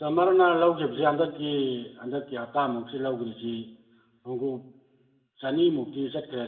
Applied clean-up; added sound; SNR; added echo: none; none; none; reverberation time 1.1 s.